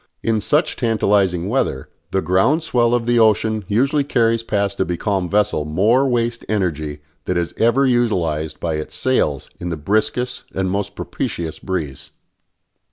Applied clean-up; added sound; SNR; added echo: none; none; none; none.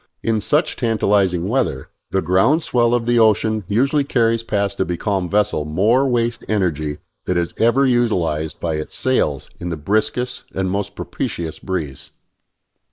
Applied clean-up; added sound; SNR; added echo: neural mask model Resemble Enhance denoiser.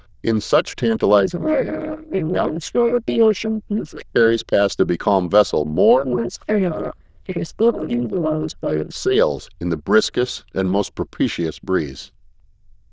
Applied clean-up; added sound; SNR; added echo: neural diffusion model UNIVERSE++.